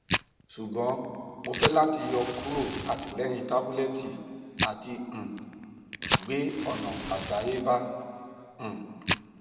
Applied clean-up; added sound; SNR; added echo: none; Fire; 2 dB; reverberation time 2.0 s.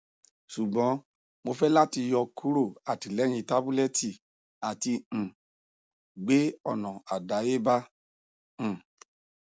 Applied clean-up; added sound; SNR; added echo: none; none; none; none.